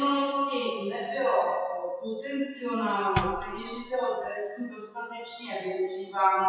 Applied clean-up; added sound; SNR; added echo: classical method WPE with log-MMSE.